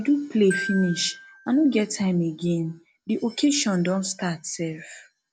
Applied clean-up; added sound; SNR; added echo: none; Glockenspiel; 13 dB; none.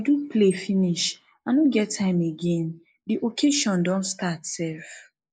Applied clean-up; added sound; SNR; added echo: neural mask model Resemble Enhance denoiser.